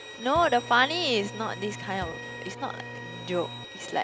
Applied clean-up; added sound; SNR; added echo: none; Bowed string instrument + Printer; 11 dB; none.